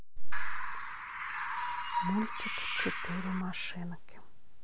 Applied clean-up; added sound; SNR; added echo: none; Bird; 5 dB; none.